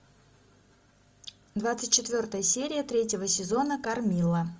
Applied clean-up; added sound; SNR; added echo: none; none; none; none.